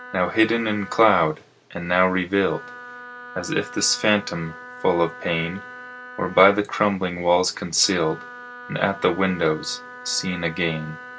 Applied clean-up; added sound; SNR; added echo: none; Wind instrument, woodwind instrument; 17 dB; none.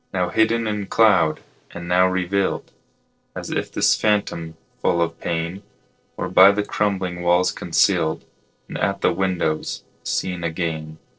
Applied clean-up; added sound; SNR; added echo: neural separator model SepFormer DNS4.